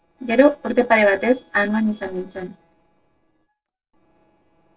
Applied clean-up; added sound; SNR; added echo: neural separator model SepFormer DNS4.